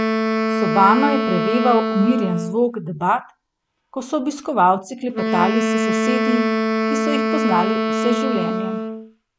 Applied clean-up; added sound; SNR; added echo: none; Wind instrument, woodwind instrument; 0 dB; none.